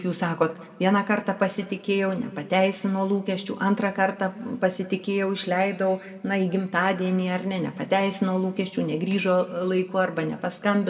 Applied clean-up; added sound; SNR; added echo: none; none; none; reverberation time 1.2 s.